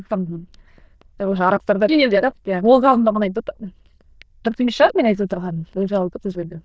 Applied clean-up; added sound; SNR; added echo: neural diffusion model UNIVERSE++.